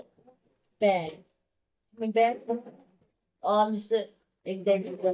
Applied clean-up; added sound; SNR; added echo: neural mask model DeepFilterNet 3.